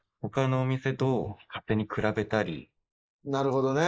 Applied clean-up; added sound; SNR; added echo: neural mask model Resemble Enhance denoiser.